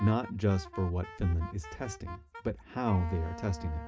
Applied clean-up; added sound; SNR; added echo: none; Wind instrument, woodwind instrument; 14 dB; reverberation time 0.3 s.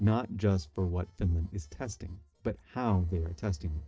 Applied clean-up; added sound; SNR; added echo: neural separator model SepFormer DNS4.